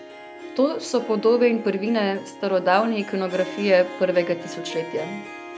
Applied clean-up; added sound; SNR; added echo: none; Harp; 14 dB; none.